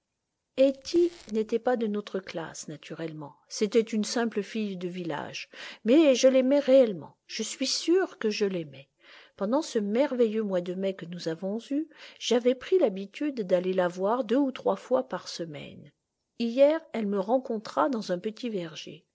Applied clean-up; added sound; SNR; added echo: neural separator model SepFormer DNS4.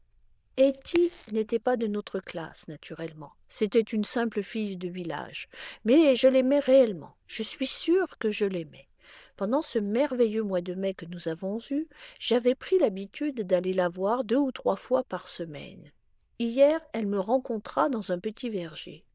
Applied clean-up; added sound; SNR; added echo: neural diffusion model UNIVERSE++.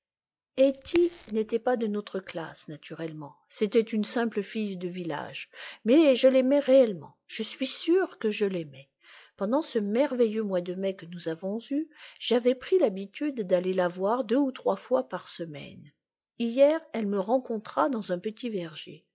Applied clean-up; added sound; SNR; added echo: classical method log-MMSE.